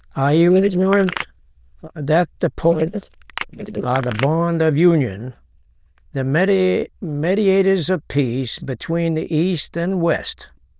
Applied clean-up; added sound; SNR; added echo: neural diffusion model UNIVERSE++.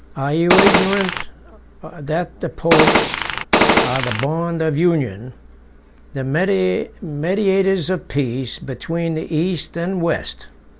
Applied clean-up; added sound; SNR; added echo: none; Gunshot, gunfire; -4 dB; none.